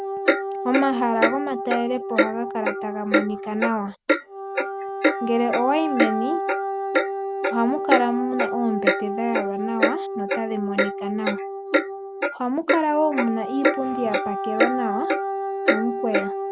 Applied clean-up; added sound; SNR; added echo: none; Wind instrument, woodwind instrument + Clock; -2 dB; none.